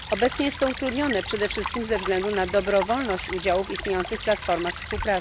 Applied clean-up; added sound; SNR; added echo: none; Stream / Trickle, dribble; 8 dB; none.